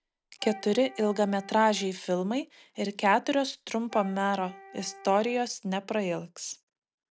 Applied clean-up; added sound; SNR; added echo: none; Wind instrument, woodwind instrument; 20 dB; none.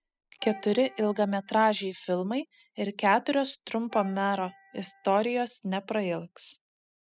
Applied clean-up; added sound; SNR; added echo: classical method spectral subtraction.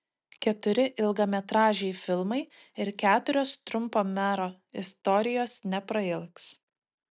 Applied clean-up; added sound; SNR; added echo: none; none; none; none.